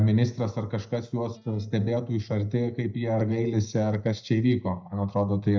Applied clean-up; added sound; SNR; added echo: neural mask model DeepFilterNet 3.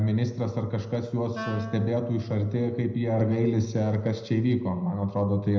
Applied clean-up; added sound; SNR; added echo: none; Wind instrument, woodwind instrument; 15 dB; reverberation time 0.8 s.